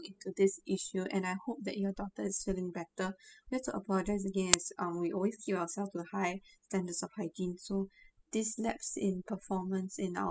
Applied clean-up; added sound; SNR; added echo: classical method spectral subtraction.